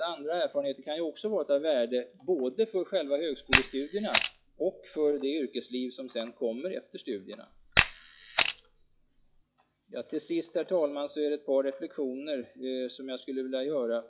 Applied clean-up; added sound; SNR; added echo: classical method log-MMSE.